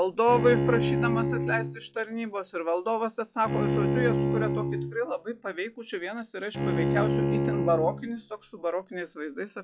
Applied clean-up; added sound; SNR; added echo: classical method log-MMSE.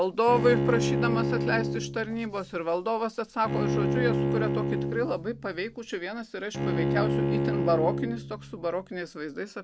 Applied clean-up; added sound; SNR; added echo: none; Bowed string instrument; 0 dB; none.